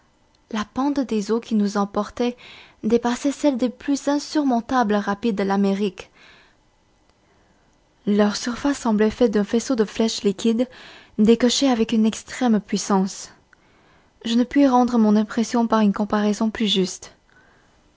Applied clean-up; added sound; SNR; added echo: none; none; none; none.